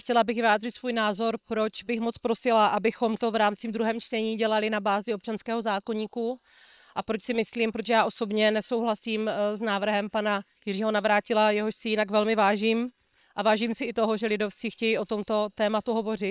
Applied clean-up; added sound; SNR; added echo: neural separator model SepFormer WHAM!.